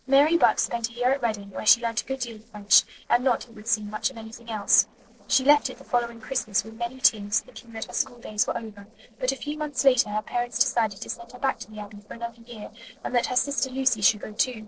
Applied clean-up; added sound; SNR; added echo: neural separator model SepFormer DNS4.